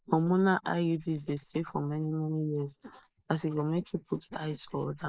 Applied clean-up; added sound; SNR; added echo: neural mask model Resemble Enhance denoiser.